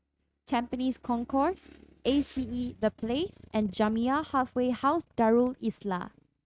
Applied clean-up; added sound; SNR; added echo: neural mask model RNNoise.